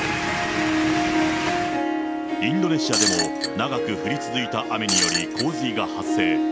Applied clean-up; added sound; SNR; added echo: none; Shatter + Harp; -3 dB; none.